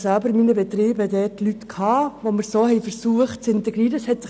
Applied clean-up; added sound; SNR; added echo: none; none; none; none.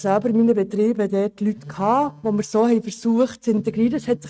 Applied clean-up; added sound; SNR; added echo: neural mask model RNNoise.